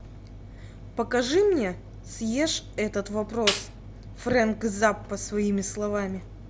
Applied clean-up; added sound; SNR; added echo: none; Snare drum; 6 dB; none.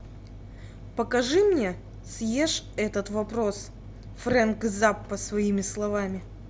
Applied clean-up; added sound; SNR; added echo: none; none; none; none.